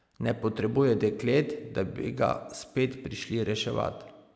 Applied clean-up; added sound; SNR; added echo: none; none; none; none.